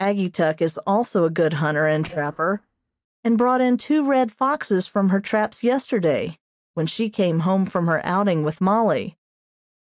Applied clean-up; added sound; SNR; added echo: neural mask model DeepFilterNet 3.